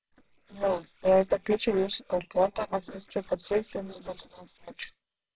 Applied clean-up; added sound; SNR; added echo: neural separator model SepFormer WHAMR!.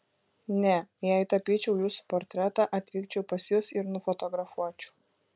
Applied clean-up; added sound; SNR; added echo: none; none; none; none.